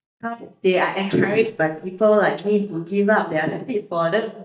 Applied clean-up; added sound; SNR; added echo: neural mask model DeepFilterNet 3.